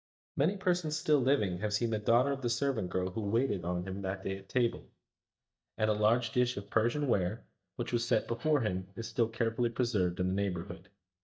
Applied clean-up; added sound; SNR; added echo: neural mask model DeepFilterNet 3.